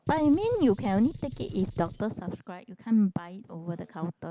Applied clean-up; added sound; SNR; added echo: none; Gunshot, gunfire; 13 dB; none.